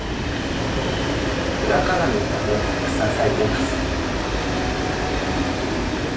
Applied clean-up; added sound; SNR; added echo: none; Train; -4 dB; reverberation time 0.4 s.